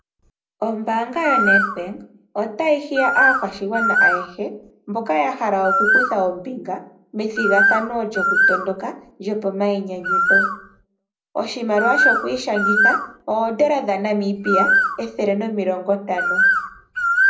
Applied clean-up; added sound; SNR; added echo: none; Bird; -1 dB; reverberation time 0.5 s.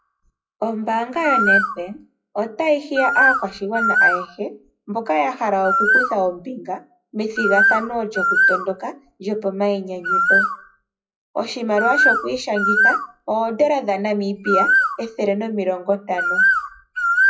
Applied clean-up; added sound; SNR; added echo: classical method WPE with log-MMSE.